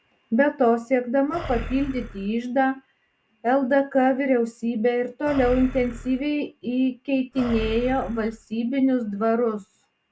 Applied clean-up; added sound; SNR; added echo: none; Animal; 11 dB; none.